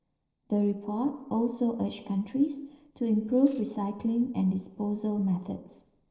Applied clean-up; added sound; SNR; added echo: neural separator model SepFormer DNS4.